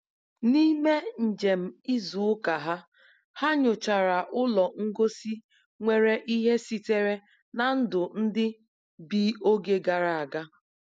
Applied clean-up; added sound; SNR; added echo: none; none; none; none.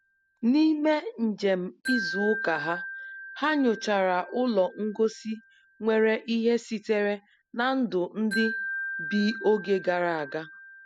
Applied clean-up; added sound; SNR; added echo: none; Wind chime; 11 dB; none.